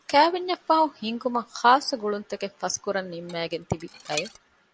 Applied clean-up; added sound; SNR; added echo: none; Dishes, pots, and pans; 14 dB; none.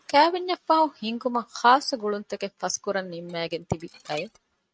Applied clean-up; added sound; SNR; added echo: neural mask model RNNoise.